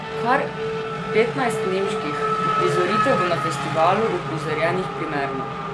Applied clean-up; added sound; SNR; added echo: none; Race car, auto racing / Accelerating, revving, vroom; 0 dB; none.